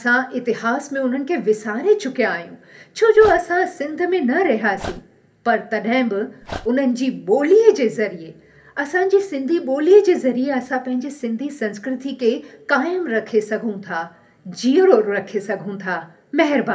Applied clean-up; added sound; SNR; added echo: none; Dog; 17 dB; reverberation time 0.3 s.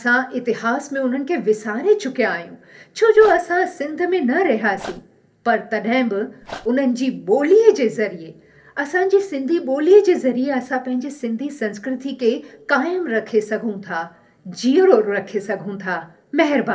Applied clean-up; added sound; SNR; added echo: neural separator model SepFormer DNS4.